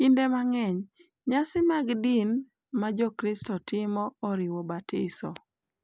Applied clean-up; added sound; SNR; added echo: none; none; none; none.